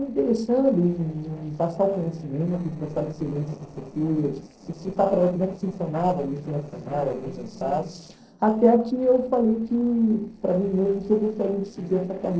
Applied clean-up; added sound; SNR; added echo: neural separator model SepFormer DNS4.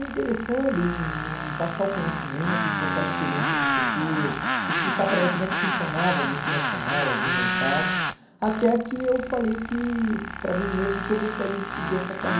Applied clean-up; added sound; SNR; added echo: none; Tools; -1 dB; reverberation time 0.6 s.